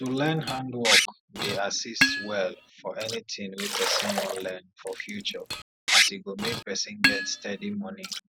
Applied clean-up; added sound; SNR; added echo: none; Liquid; -3 dB; none.